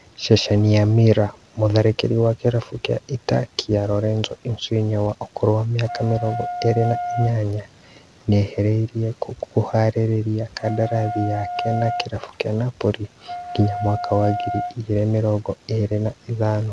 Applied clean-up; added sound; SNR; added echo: none; Wind instrument, woodwind instrument; 9 dB; none.